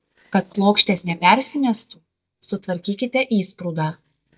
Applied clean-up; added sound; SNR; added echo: neural mask model DeepFilterNet 3.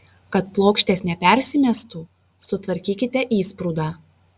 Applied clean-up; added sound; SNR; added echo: none; none; none; none.